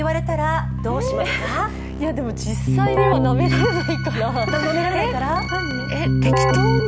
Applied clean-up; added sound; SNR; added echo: none; Keyboard (musical); -2 dB; none.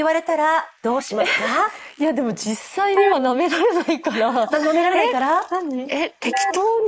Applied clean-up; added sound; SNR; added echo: neural mask model Resemble Enhance denoiser.